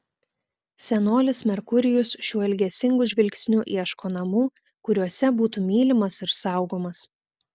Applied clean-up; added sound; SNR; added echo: none; none; none; none.